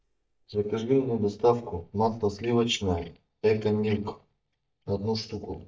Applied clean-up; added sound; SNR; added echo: neural mask model DeepFilterNet 3.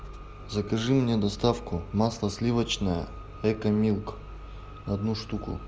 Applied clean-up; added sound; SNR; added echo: none; none; none; none.